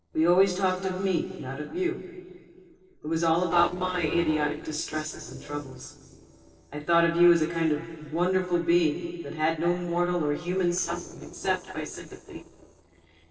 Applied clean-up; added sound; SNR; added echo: neural separator model SepFormer DNS4.